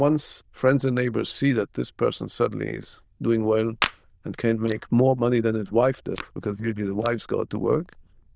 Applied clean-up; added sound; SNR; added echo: neural diffusion model UNIVERSE++.